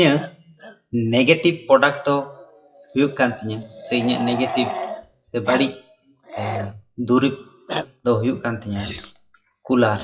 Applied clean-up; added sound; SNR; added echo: classical method WPE with log-MMSE.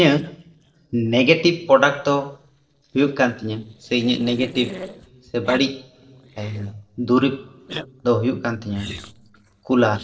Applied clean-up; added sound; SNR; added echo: neural separator model SepFormer DNS4.